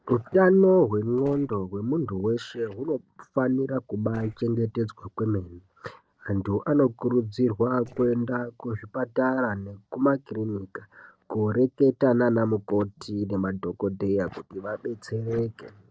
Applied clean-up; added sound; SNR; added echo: neural separator model SepFormer DNS4.